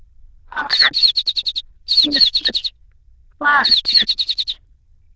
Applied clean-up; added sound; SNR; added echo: neural diffusion model UNIVERSE++.